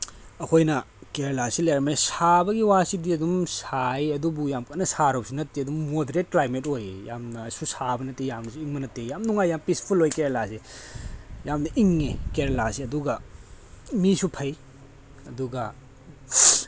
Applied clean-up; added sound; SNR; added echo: none; none; none; none.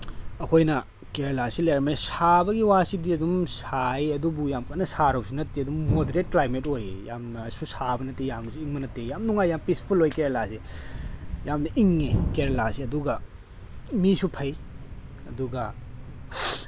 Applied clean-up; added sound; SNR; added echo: none; Thump, thud; 10 dB; none.